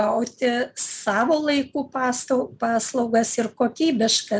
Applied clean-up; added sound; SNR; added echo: none; none; none; none.